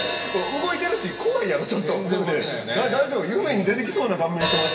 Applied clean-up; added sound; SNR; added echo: none; Hi-hat; 5 dB; reverberation time 2.3 s.